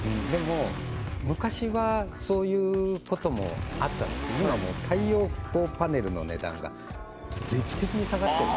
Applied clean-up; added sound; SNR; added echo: none; Motorcycle / Accelerating, revving, vroom; 7 dB; none.